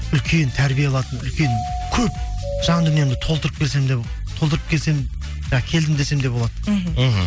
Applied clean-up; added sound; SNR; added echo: none; Doorbell; 11 dB; none.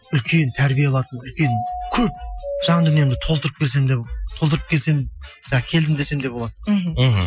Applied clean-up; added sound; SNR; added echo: classical method Wiener filter.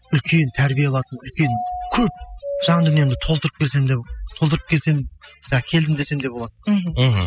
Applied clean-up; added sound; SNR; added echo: classical method spectral subtraction.